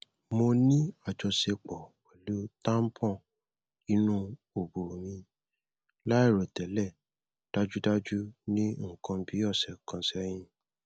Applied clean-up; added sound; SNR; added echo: none; none; none; none.